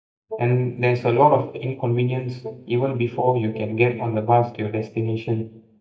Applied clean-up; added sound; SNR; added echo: neural mask model DeepFilterNet 3.